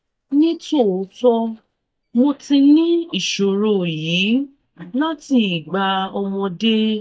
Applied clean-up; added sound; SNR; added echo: neural mask model DeepFilterNet 3.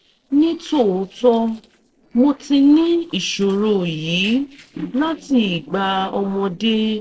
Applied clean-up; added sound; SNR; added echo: neural separator model SepFormer DNS4.